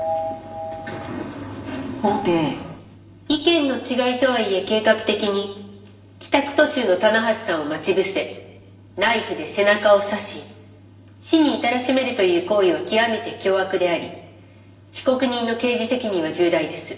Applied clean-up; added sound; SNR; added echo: none; none; none; reverberation time 1.0 s.